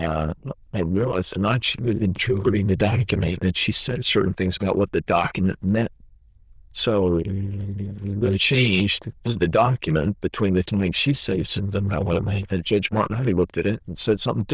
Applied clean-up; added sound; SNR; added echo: neural diffusion model UNIVERSE++.